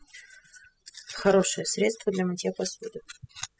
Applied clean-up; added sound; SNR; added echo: classical method spectral subtraction.